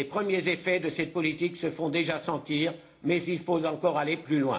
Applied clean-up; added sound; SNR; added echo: none; none; none; reverberation time 0.4 s.